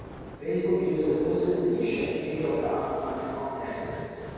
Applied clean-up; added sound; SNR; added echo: none; Fire; 14 dB; reverberation time 2.2 s.